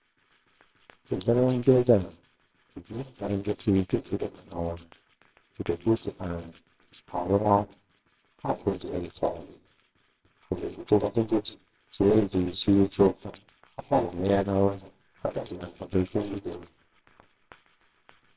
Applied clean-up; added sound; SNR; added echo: neural separator model SepFormer WHAMR!.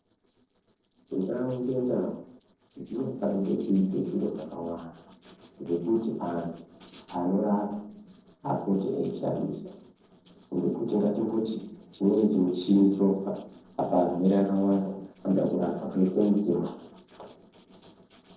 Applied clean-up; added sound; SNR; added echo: neural separator model SepFormer DNS4.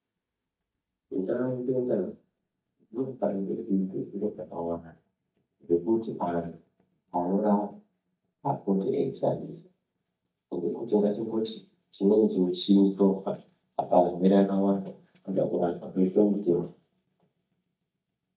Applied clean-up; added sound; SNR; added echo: neural mask model DeepFilterNet 3.